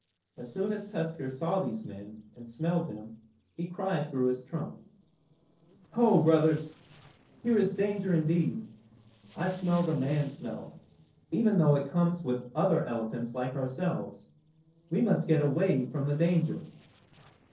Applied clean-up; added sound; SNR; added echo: neural separator model SepFormer DNS4.